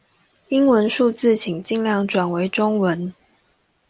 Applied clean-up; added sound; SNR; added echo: none; none; none; none.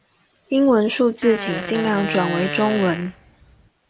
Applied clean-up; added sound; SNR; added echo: none; Fart; 8 dB; none.